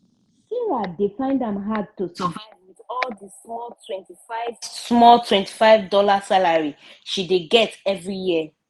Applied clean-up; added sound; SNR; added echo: none; none; none; none.